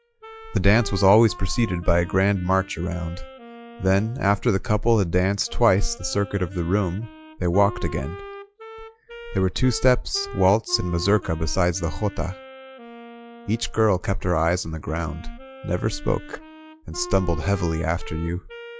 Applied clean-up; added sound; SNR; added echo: classical method log-MMSE.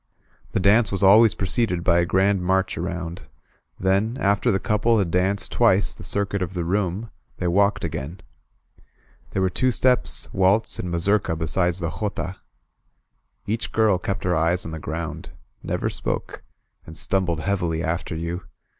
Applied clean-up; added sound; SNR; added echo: none; none; none; none.